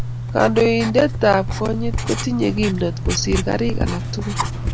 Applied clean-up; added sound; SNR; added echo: none; Writing; 3 dB; none.